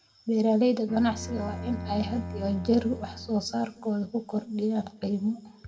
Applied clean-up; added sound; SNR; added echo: none; Bowed string instrument; 11 dB; reverberation time 1.3 s.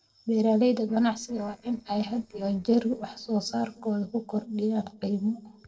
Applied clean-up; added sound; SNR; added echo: neural separator model SepFormer DNS4.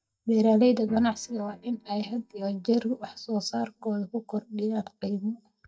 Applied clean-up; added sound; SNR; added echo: neural mask model DeepFilterNet 3.